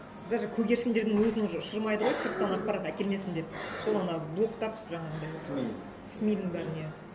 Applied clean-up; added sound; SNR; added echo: none; none; none; none.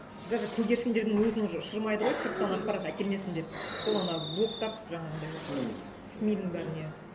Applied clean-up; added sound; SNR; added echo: none; Fireworks; 9 dB; none.